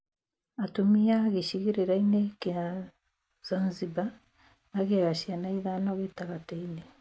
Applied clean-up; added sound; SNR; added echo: none; none; none; none.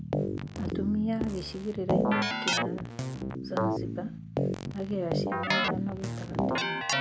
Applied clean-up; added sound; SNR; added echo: none; Keyboard (musical); -4 dB; none.